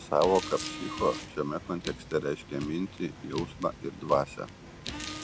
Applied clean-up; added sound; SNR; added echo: none; Car; 10 dB; none.